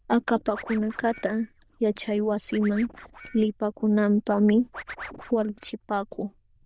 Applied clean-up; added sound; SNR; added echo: neural diffusion model UNIVERSE++.